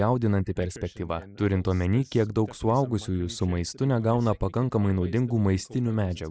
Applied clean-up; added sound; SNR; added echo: neural mask model Resemble Enhance denoiser.